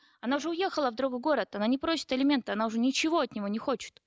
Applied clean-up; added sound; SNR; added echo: none; none; none; none.